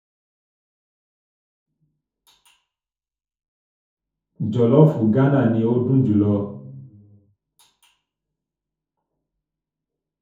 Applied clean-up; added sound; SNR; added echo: none; none; none; reverberation time 0.6 s.